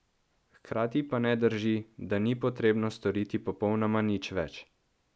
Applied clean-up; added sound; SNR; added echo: none; none; none; none.